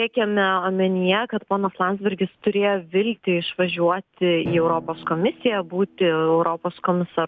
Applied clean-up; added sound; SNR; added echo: none; Drum; 19 dB; none.